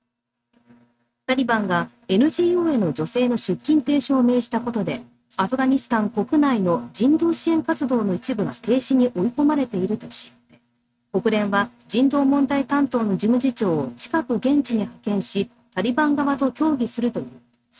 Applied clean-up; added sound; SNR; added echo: neural mask model RNNoise.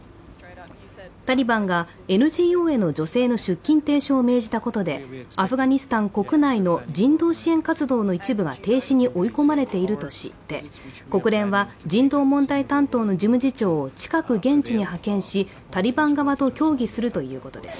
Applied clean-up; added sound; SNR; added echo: none; none; none; none.